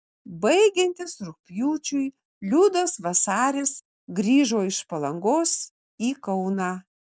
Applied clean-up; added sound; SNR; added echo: none; none; none; none.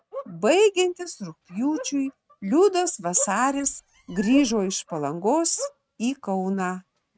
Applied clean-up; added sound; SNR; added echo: neural mask model RNNoise.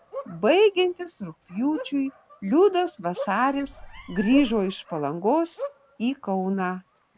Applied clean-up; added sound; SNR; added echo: none; Meow + Bark; 16 dB; none.